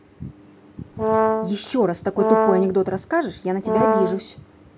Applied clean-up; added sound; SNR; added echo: none; Brass instrument; -2 dB; none.